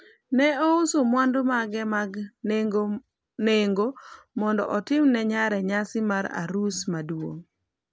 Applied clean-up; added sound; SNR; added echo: none; none; none; none.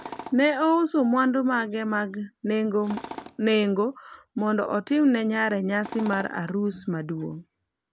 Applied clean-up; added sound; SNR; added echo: none; Tools; 19 dB; none.